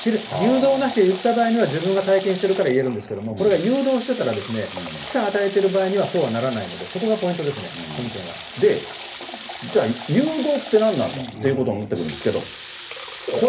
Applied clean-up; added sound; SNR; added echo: none; Water tap, faucet / Water; 14 dB; reverberation time 0.3 s.